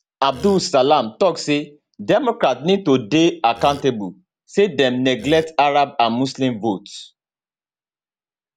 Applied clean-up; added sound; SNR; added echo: none; Burping, eructation; 18 dB; none.